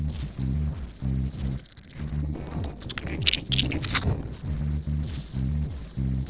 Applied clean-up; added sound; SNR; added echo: neural separator model SepFormer DNS4.